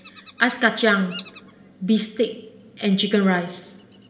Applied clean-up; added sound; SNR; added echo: none; Bird vocalization, bird call, bird song; 18 dB; reverberation time 0.9 s.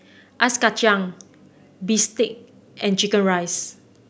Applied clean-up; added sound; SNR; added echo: none; none; none; none.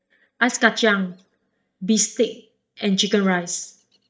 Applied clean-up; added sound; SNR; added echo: neural mask model DeepFilterNet 3.